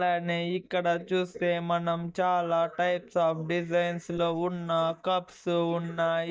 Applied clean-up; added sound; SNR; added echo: neural mask model DeepFilterNet 3.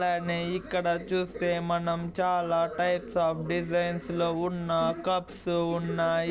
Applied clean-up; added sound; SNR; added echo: none; none; none; none.